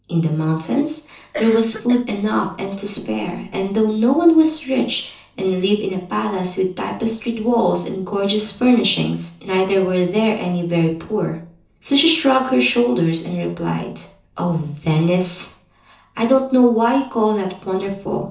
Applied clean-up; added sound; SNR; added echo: neural separator model SepFormer DNS4.